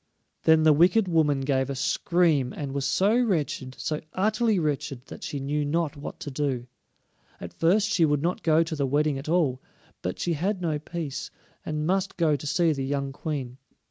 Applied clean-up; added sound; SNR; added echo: none; none; none; none.